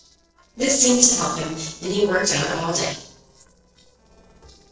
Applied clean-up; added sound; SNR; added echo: neural separator model SepFormer DNS4.